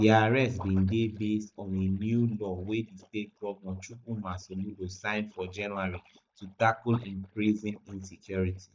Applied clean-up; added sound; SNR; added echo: neural mask model DeepFilterNet 3.